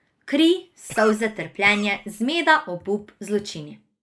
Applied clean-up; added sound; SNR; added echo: neural mask model Resemble Enhance denoiser.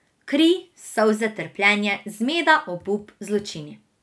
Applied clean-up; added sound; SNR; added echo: none; none; none; none.